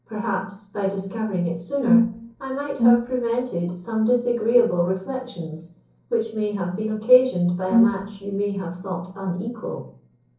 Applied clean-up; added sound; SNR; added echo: neural separator model SepFormer DNS4.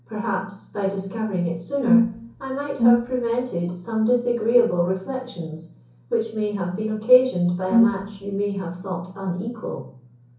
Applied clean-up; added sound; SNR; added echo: none; Brass instrument; -2 dB; reverberation time 0.6 s.